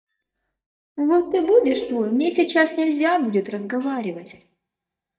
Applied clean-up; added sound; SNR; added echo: neural mask model DeepFilterNet 3.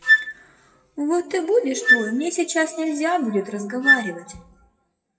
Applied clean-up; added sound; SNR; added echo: classical method WPE with log-MMSE.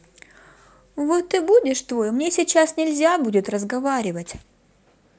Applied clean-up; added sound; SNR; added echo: none; none; none; none.